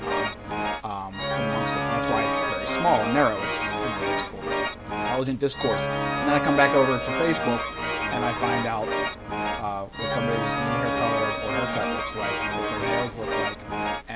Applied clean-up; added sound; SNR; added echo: none; Organ; 0 dB; none.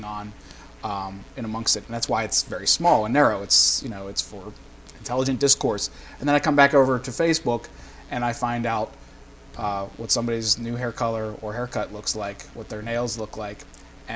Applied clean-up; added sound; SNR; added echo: none; none; none; none.